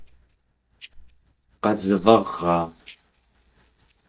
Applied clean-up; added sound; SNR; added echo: neural mask model DeepFilterNet 3.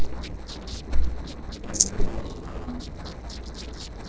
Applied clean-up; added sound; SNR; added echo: neural separator model SepFormer DNS4.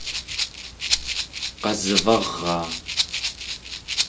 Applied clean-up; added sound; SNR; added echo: none; Rattle (instrument); 0 dB; reverberation time 0.2 s.